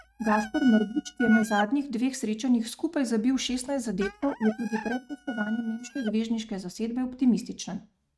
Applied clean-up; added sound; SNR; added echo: neural mask model RNNoise.